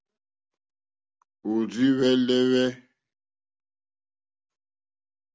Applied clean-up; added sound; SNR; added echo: none; none; none; none.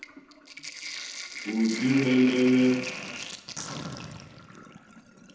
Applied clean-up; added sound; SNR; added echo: none; Sink (filling or washing); 10 dB; reverberation time 1.1 s.